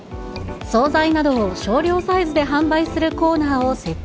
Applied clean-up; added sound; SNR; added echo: none; none; none; none.